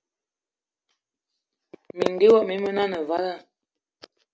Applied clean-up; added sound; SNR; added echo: none; none; none; none.